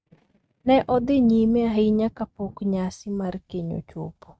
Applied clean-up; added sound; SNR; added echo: neural mask model RNNoise.